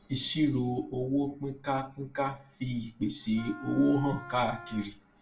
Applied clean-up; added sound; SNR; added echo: none; Wind instrument, woodwind instrument; 16 dB; reverberation time 0.2 s.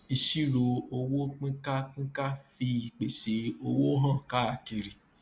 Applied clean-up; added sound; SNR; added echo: none; none; none; none.